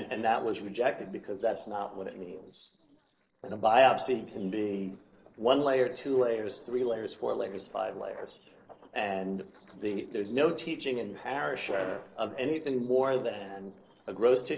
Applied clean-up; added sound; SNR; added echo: neural separator model SepFormer DNS4.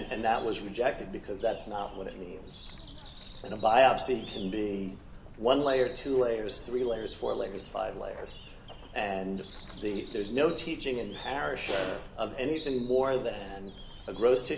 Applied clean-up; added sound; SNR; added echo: none; Bird; 15 dB; reverberation time 0.9 s.